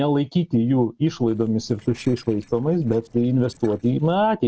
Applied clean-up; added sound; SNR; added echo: neural separator model SepFormer DNS4.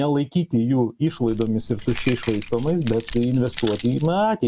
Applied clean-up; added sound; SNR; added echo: none; Keys jangling; 5 dB; none.